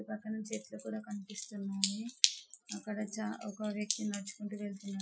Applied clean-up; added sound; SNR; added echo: classical method Wiener filter.